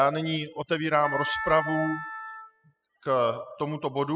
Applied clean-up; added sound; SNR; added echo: classical method spectral subtraction.